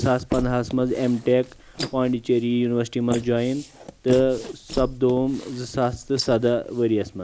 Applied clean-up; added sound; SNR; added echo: neural mask model Resemble Enhance denoiser.